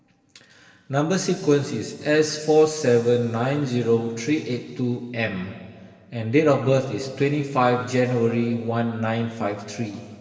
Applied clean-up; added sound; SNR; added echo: none; none; none; reverberation time 2.3 s.